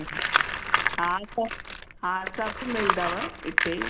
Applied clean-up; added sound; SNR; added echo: none; Tools; -3 dB; none.